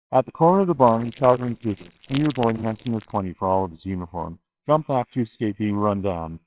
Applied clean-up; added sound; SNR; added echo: neural separator model SepFormer WHAMR!.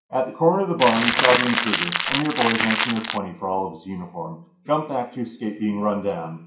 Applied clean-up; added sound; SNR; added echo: none; Crackle; -1 dB; reverberation time 0.5 s.